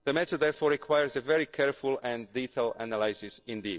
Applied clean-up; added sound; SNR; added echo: neural separator model SepFormer DNS4.